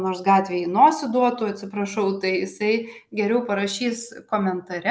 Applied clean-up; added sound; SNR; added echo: none; none; none; none.